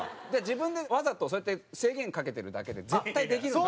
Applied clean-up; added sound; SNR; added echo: none; none; none; none.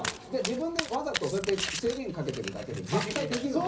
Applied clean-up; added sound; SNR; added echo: none; Domestic sounds, home sounds; 6 dB; reverberation time 0.5 s.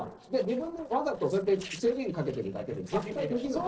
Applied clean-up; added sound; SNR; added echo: neural separator model SepFormer DNS4.